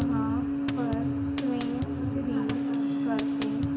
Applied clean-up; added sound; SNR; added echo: none; Drum kit; 10 dB; reverberation time 1.7 s.